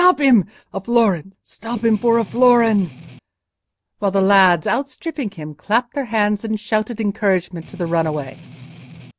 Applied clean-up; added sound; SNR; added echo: none; Strum; 19 dB; none.